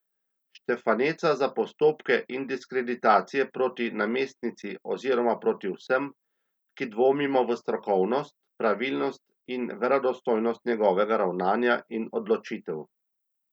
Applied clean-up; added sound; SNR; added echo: none; none; none; none.